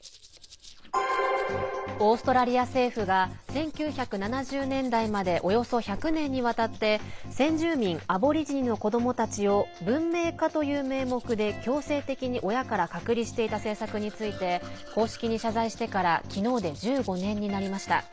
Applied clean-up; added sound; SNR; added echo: none; Domestic sounds, home sounds; 16 dB; none.